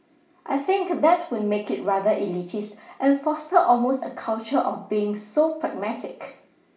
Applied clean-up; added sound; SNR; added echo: none; none; none; reverberation time 0.5 s.